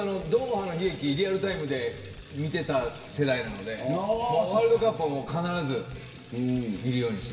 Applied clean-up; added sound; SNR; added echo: none; Bicycle; 19 dB; reverberation time 2.5 s.